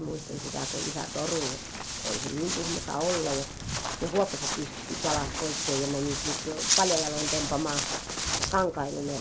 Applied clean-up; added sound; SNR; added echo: none; Walk, footsteps; 0 dB; none.